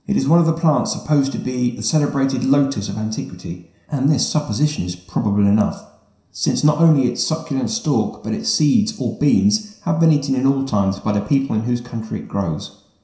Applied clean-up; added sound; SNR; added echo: none; none; none; reverberation time 0.7 s.